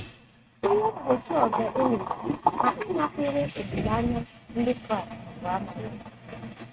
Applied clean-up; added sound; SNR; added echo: neural mask model RNNoise.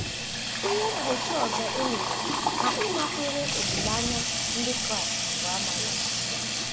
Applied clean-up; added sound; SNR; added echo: none; Sink (filling or washing) / Water tap, faucet; -5 dB; none.